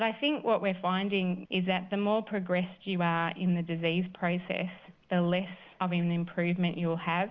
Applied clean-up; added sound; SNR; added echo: none; none; none; none.